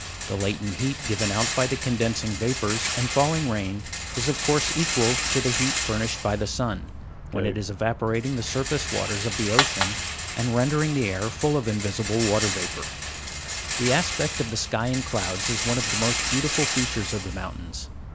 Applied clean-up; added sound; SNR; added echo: none; Rattle; 3 dB; none.